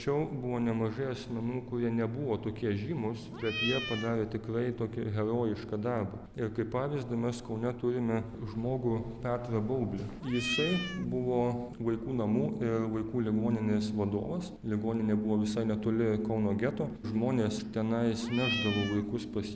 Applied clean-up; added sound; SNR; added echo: none; Cat; 6 dB; none.